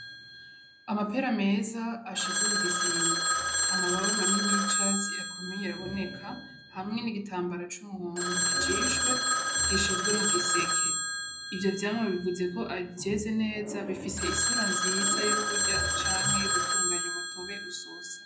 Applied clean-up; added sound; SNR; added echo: none; Telephone; -4 dB; reverberation time 0.4 s.